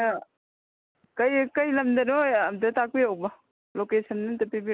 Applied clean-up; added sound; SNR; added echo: none; none; none; none.